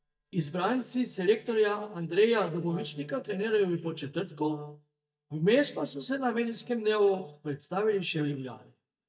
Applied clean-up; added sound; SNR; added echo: neural mask model DeepFilterNet 3.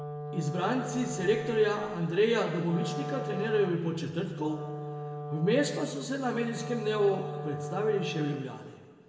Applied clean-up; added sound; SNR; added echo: none; Wind instrument, woodwind instrument; 8 dB; reverberation time 1.8 s.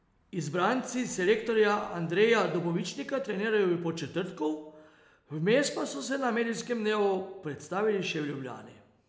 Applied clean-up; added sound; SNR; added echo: none; none; none; none.